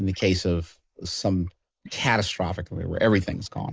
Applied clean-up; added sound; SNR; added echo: neural mask model Resemble Enhance denoiser.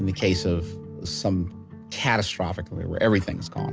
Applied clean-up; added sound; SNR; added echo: none; none; none; none.